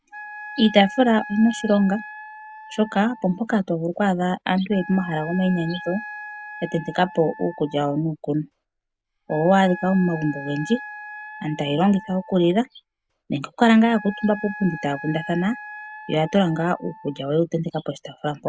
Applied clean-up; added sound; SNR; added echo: none; Wind instrument, woodwind instrument; 16 dB; none.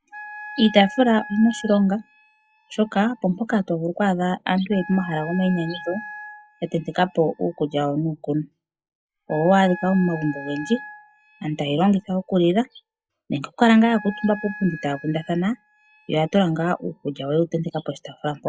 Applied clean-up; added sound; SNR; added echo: classical method log-MMSE.